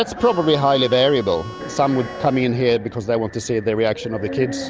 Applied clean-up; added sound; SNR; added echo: none; Harmonica; 16 dB; none.